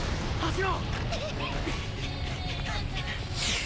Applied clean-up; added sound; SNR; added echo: none; Fireworks; 11 dB; none.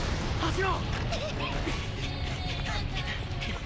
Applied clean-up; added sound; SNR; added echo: none; none; none; none.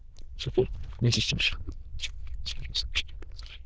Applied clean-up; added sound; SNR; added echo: neural diffusion model UNIVERSE++.